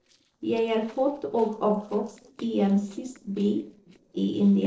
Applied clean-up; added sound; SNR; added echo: neural separator model SepFormer DNS4.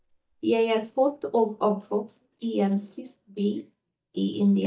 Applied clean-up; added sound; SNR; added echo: neural mask model DeepFilterNet 3.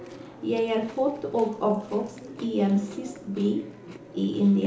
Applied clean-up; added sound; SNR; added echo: none; Chewing, mastication; 16 dB; reverberation time 0.6 s.